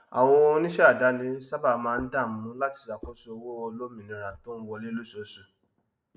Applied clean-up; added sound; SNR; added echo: neural mask model Resemble Enhance denoiser.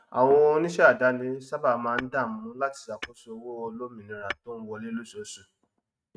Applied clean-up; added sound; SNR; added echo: neural mask model RNNoise.